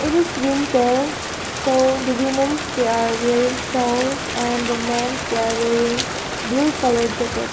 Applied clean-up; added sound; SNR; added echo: none; Rain; 5 dB; none.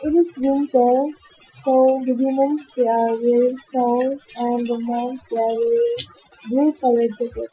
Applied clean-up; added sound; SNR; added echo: classical method Wiener filter.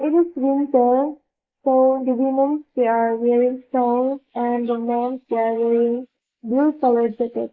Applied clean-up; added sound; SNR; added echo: neural mask model Resemble Enhance denoiser.